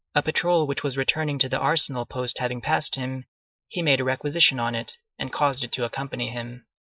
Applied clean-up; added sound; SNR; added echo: neural mask model Resemble Enhance denoiser.